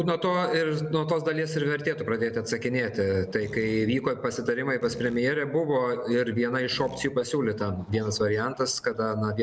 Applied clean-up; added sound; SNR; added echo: none; Fart; 18 dB; none.